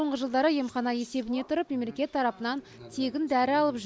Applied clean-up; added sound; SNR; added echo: none; none; none; none.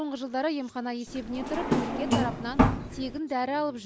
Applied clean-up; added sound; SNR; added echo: none; Drawer open or close; -4 dB; none.